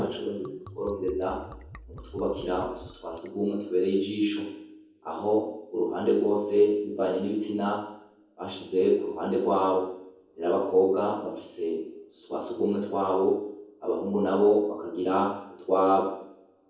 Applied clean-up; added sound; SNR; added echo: none; Liquid; 18 dB; reverberation time 0.9 s.